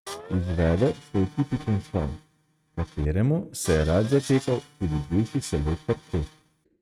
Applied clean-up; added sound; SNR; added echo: neural mask model RNNoise.